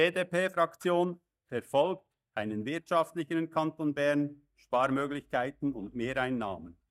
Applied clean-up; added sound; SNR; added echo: neural mask model DeepFilterNet 3.